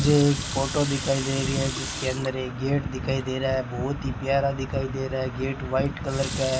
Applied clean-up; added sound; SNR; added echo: none; Water tap, faucet; 12 dB; none.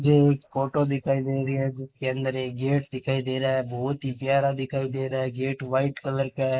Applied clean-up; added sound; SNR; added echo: neural mask model Resemble Enhance denoiser.